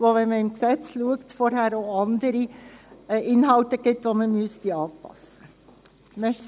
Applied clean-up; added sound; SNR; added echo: none; none; none; none.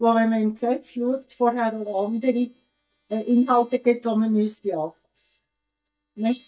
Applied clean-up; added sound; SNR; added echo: neural mask model DeepFilterNet 3.